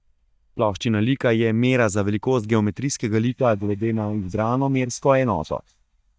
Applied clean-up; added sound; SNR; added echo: neural mask model DeepFilterNet 3.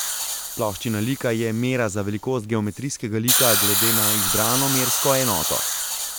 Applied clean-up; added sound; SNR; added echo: none; Hiss; -1 dB; none.